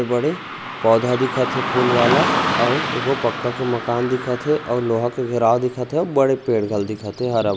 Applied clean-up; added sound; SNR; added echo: none; Car passing by / Traffic noise, roadway noise; 6 dB; none.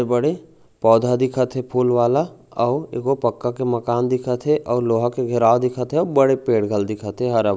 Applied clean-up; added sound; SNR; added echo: none; none; none; none.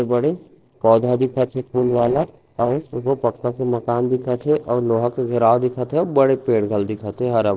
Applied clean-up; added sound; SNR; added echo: neural separator model SepFormer DNS4.